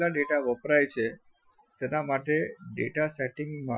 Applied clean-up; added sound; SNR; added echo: classical method Wiener filter.